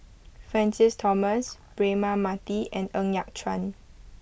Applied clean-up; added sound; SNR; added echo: none; none; none; none.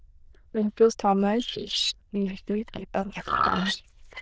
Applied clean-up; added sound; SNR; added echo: neural diffusion model UNIVERSE++.